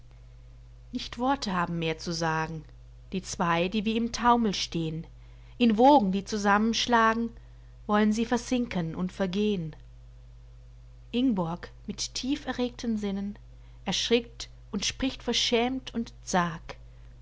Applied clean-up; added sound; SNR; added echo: none; none; none; none.